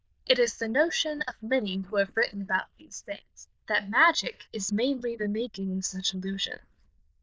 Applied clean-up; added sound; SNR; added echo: neural diffusion model UNIVERSE++.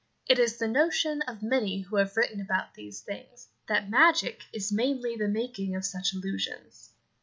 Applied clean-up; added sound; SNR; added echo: none; none; none; none.